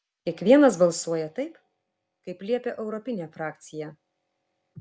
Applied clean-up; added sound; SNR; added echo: none; none; none; none.